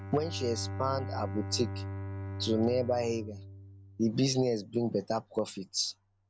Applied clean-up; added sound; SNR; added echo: none; Bowed string instrument; 8 dB; none.